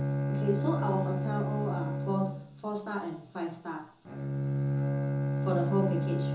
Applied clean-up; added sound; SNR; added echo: none; Bowed string instrument; -3 dB; reverberation time 0.6 s.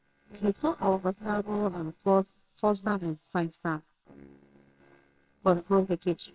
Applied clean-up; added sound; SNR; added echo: neural separator model SepFormer WHAMR!.